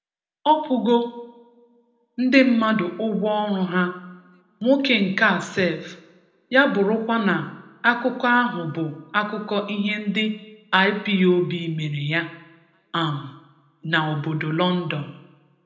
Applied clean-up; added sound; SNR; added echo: none; none; none; reverberation time 0.7 s.